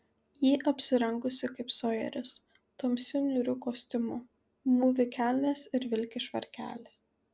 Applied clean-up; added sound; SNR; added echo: none; none; none; none.